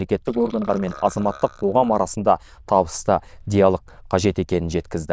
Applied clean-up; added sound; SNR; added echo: neural diffusion model UNIVERSE++.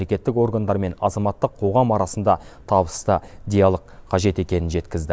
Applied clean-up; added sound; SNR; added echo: none; none; none; none.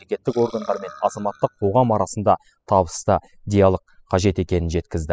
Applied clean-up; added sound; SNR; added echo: classical method spectral subtraction.